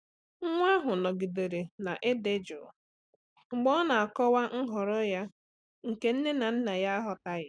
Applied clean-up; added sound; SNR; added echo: neural mask model Resemble Enhance denoiser.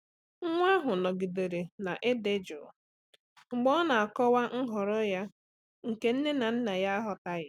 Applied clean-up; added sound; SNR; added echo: none; none; none; none.